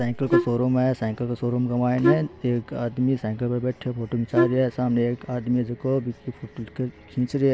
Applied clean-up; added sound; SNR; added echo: none; Wind instrument, woodwind instrument; 0 dB; none.